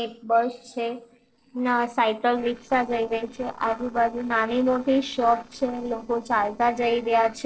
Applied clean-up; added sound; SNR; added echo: neural separator model SepFormer DNS4.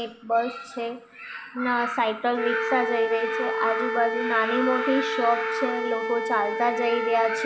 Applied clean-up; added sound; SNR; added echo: none; Wind instrument, woodwind instrument; 4 dB; reverberation time 3.0 s.